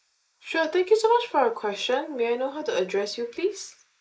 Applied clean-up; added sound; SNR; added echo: neural mask model Resemble Enhance denoiser.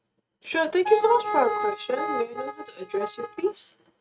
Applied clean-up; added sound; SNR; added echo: neural mask model RNNoise.